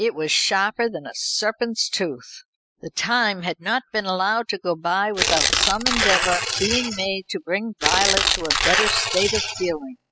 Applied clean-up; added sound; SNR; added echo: classical method spectral subtraction.